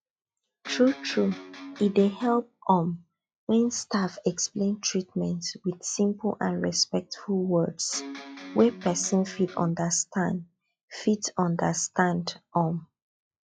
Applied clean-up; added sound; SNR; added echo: classical method log-MMSE.